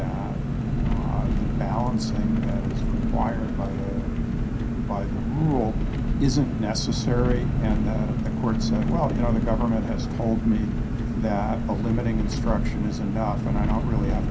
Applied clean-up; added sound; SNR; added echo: none; Engine; -4 dB; reverberation time 0.3 s.